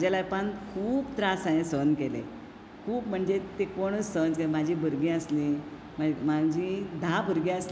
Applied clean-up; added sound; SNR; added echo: none; none; none; none.